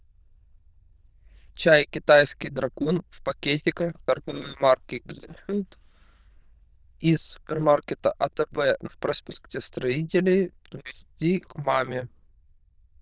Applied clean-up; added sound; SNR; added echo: neural diffusion model UNIVERSE++.